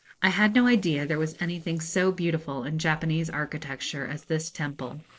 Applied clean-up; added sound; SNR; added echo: neural separator model SepFormer DNS4.